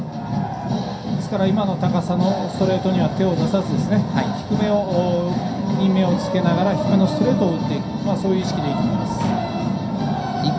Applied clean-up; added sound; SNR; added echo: none; Sliding door; 19 dB; reverberation time 0.3 s.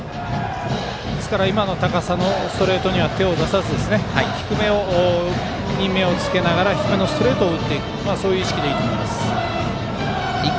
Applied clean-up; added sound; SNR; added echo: none; none; none; none.